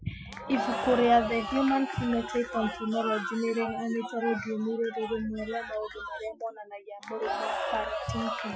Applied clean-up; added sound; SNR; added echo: classical method Wiener filter.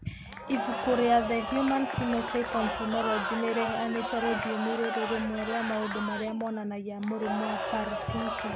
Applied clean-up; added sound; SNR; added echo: none; Crowd / Cheering; 4 dB; none.